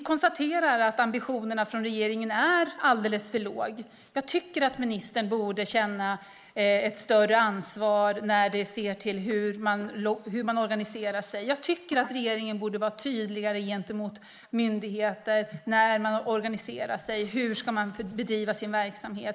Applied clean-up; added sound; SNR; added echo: neural mask model Resemble Enhance denoiser.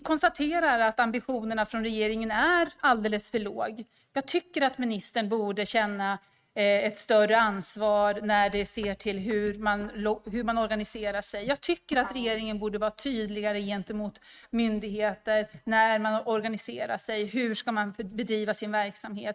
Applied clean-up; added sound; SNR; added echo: neural mask model RNNoise.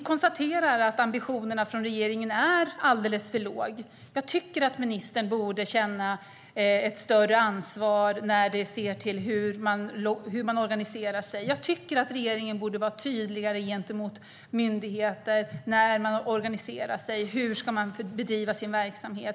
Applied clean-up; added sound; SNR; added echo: none; none; none; none.